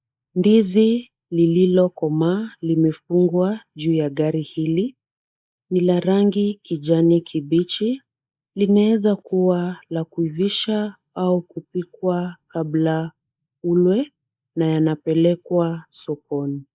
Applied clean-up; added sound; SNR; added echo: neural mask model Resemble Enhance denoiser.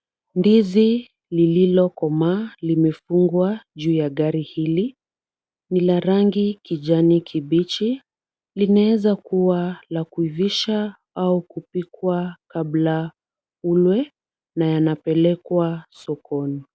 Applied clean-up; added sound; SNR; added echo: none; none; none; none.